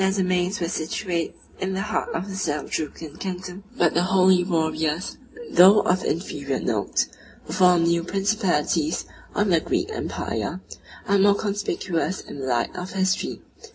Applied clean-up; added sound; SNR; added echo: none; none; none; reverberation time 0.3 s.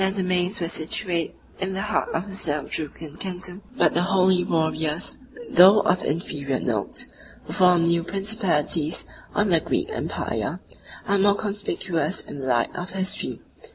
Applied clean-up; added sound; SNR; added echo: none; none; none; none.